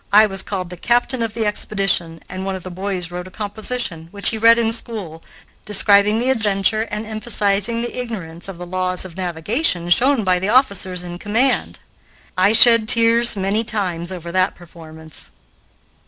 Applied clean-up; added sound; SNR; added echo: none; Rattle (instrument); 14 dB; none.